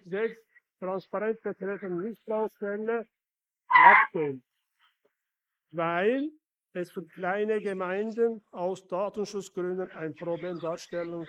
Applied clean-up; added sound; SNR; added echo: neural mask model Resemble Enhance denoiser.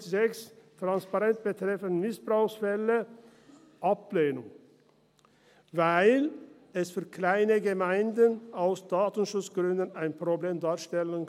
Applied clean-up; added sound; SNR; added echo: none; none; none; none.